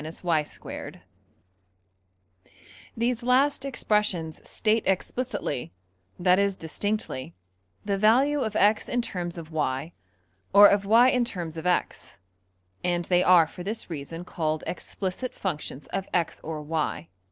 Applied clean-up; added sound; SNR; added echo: neural separator model SepFormer DNS4.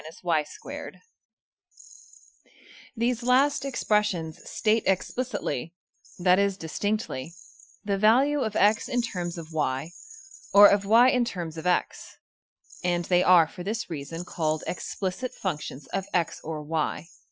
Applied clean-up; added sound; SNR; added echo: classical method Wiener filter.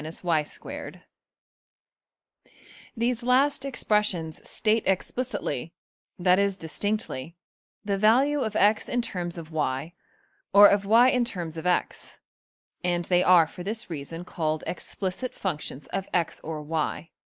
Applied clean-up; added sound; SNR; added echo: neural mask model Resemble Enhance denoiser.